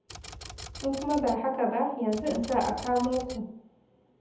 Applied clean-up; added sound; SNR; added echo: none; Typewriter; 14 dB; reverberation time 0.7 s.